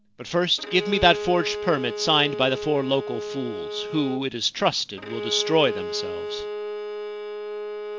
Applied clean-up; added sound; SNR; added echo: none; Bowed string instrument; 7 dB; none.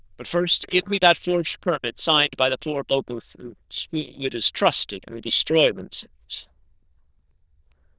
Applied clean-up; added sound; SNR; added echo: neural diffusion model UNIVERSE++.